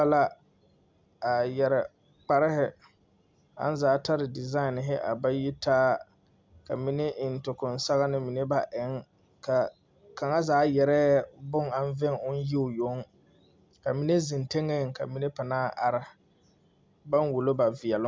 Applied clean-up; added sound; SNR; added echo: none; none; none; none.